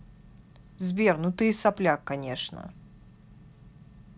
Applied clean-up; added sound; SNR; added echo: none; none; none; none.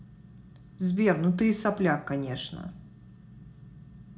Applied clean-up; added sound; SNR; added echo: none; none; none; reverberation time 0.4 s.